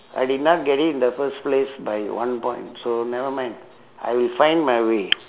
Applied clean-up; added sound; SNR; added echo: none; none; none; none.